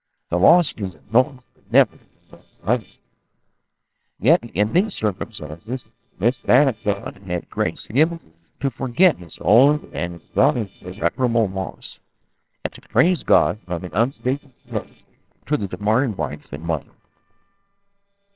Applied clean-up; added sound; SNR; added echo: neural separator model SepFormer WHAMR!.